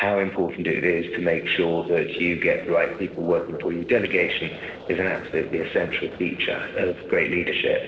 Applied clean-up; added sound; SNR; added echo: neural separator model SepFormer DNS4.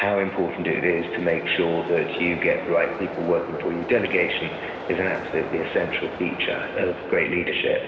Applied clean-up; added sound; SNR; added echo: none; Train; 11 dB; reverberation time 2.1 s.